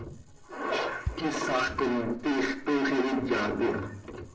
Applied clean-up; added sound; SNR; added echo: none; Bass drum; 14 dB; reverberation time 0.5 s.